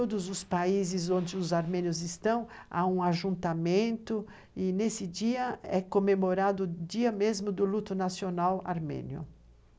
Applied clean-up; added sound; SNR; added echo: none; none; none; none.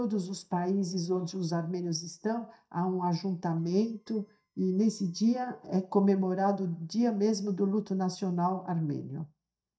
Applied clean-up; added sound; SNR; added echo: neural mask model DeepFilterNet 3.